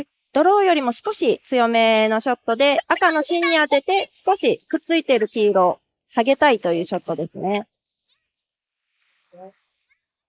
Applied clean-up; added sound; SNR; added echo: neural mask model Resemble Enhance denoiser.